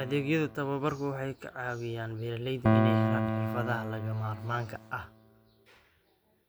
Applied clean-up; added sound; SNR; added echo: none; Piano; -1 dB; none.